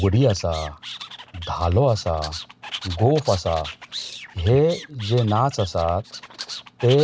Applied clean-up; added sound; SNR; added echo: none; Animal; 15 dB; none.